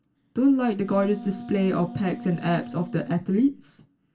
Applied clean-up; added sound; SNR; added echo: none; Wind instrument, woodwind instrument; 15 dB; reverberation time 0.2 s.